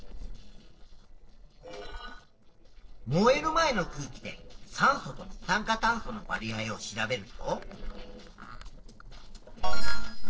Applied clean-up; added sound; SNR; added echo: neural separator model SepFormer DNS4.